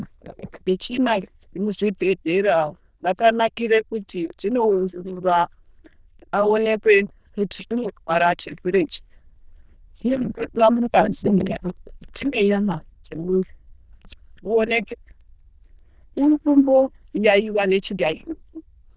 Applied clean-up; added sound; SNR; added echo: neural diffusion model UNIVERSE++.